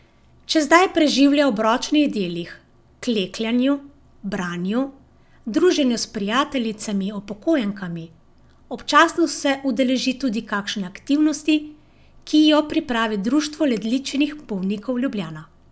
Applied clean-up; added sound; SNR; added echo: none; none; none; none.